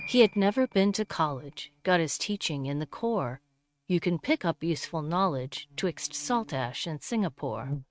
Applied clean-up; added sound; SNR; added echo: neural mask model RNNoise.